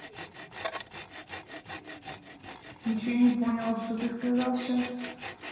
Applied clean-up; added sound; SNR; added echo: none; Tools; 12 dB; reverberation time 1.1 s.